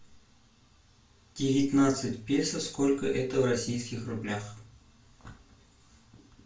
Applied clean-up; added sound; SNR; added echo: none; none; none; reverberation time 0.3 s.